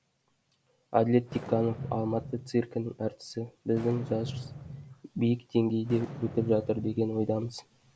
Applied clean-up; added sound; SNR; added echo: none; Fireworks; 11 dB; none.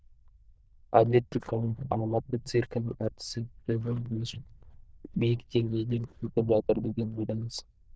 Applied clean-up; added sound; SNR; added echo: neural diffusion model UNIVERSE++.